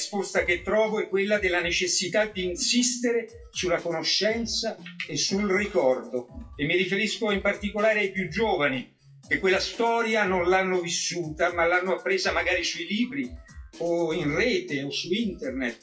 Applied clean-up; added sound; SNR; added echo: classical method WPE with log-MMSE.